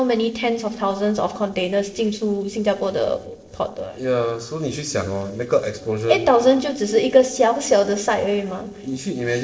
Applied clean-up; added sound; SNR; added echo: neural separator model SepFormer DNS4.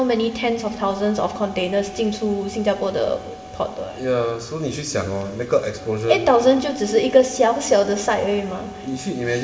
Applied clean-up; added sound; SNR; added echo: none; Wind instrument, woodwind instrument; 20 dB; reverberation time 2.6 s.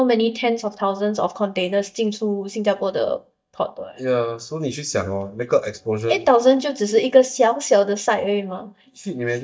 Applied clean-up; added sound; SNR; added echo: neural mask model DeepFilterNet 3.